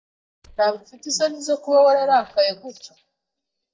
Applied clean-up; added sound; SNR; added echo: neural mask model DeepFilterNet 3.